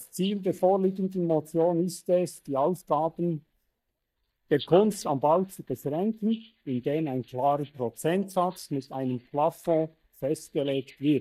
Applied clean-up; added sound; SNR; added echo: neural mask model DeepFilterNet 3.